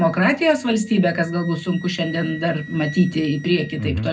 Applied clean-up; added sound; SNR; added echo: none; Wind instrument, woodwind instrument; 19 dB; reverberation time 0.3 s.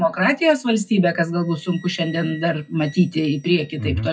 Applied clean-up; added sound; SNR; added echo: classical method WPE with log-MMSE.